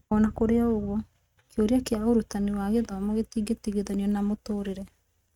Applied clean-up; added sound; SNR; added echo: neural mask model RNNoise.